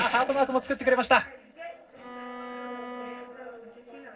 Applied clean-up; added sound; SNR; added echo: neural separator model SepFormer DNS4.